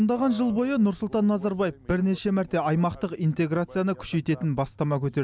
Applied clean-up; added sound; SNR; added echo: none; none; none; none.